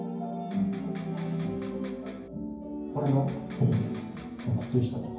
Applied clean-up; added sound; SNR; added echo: none; Electric guitar; 13 dB; reverberation time 0.9 s.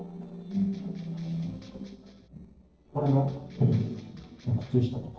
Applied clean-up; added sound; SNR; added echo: neural separator model SepFormer DNS4.